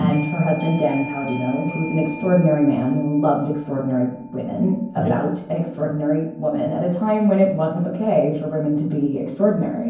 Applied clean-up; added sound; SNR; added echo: none; Doorbell; 19 dB; reverberation time 0.9 s.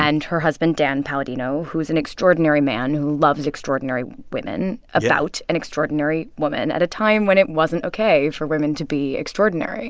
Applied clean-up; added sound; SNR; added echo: none; none; none; none.